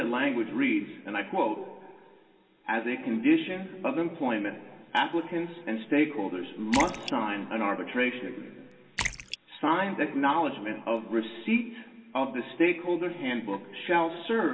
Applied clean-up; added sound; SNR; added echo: none; Splash, splatter; 10 dB; reverberation time 1.7 s.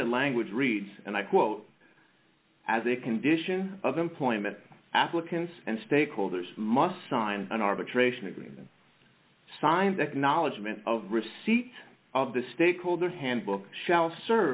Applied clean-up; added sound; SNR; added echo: none; none; none; none.